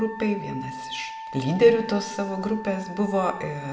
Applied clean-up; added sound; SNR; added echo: none; Wind instrument, woodwind instrument; 12 dB; reverberation time 0.7 s.